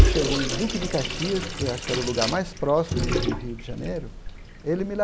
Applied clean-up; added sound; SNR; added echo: none; Sink (filling or washing) / Water tap, faucet; -1 dB; none.